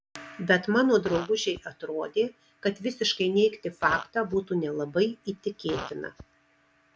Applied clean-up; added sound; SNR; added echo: none; Fart; 16 dB; none.